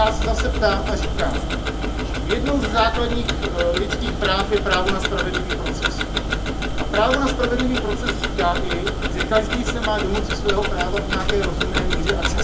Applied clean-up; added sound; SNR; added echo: none; Tick-tock; -2 dB; reverberation time 0.2 s.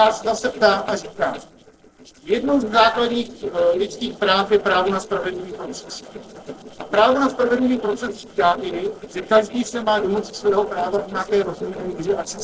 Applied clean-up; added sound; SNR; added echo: neural separator model SepFormer DNS4.